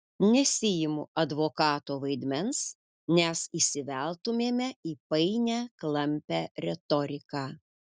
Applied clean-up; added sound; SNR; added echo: none; none; none; none.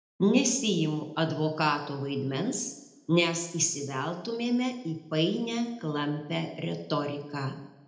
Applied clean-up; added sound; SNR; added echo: none; none; none; reverberation time 0.7 s.